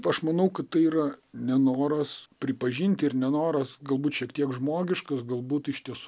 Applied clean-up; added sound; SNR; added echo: none; none; none; none.